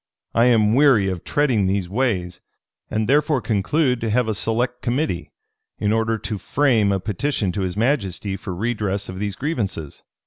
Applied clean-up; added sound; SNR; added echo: none; none; none; none.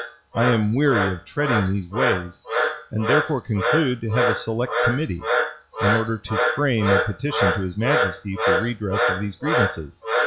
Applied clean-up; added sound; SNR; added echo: classical method log-MMSE.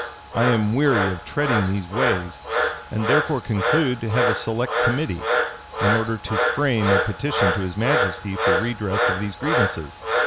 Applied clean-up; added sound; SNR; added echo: none; Frog; 0 dB; none.